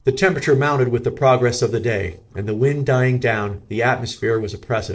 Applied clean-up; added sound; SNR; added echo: neural separator model SepFormer DNS4.